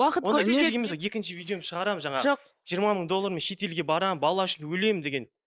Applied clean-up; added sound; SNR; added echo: neural mask model Resemble Enhance denoiser.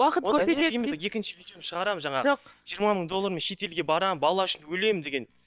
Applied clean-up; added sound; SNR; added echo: neural separator model SepFormer WHAM!.